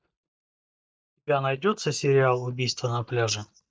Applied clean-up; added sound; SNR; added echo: neural mask model DeepFilterNet 3.